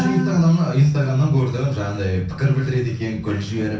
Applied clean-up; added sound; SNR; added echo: none; none; none; reverberation time 0.6 s.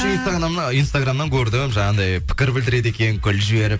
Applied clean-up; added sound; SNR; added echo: none; none; none; none.